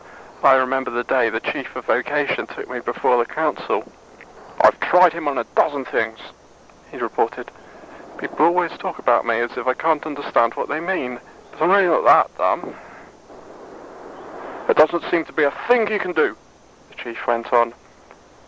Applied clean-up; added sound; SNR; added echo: none; none; none; none.